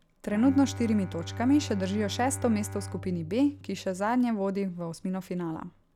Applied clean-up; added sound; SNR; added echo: none; Bowed string instrument; 12 dB; none.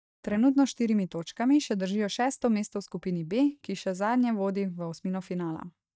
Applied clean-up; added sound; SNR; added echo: neural mask model DeepFilterNet 3.